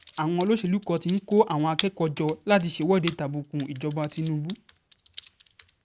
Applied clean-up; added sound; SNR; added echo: none; Computer keyboard; 8 dB; none.